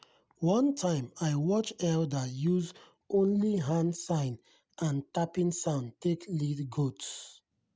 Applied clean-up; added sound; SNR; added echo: none; none; none; none.